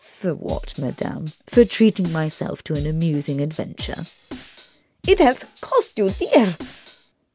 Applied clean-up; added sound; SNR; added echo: none; Drum kit; 16 dB; none.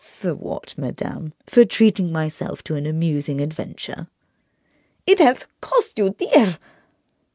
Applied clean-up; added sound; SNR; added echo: none; none; none; none.